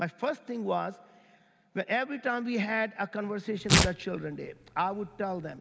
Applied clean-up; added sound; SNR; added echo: none; Tearing; -2 dB; none.